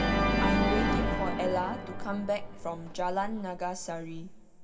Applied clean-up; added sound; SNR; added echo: none; Organ; -3 dB; reverberation time 2.1 s.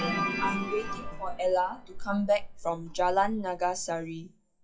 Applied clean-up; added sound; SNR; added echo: classical method WPE with log-MMSE.